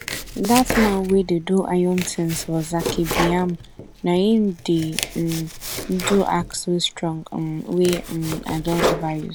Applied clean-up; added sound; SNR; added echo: none; Domestic sounds, home sounds; 7 dB; none.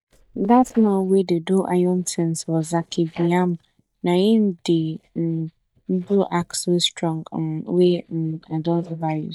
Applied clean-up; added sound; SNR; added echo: neural mask model DeepFilterNet 3.